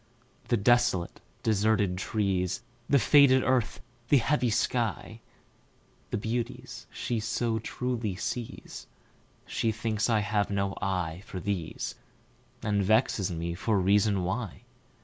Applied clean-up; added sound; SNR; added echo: none; none; none; none.